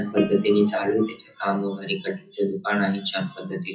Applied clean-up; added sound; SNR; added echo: classical method WPE with log-MMSE.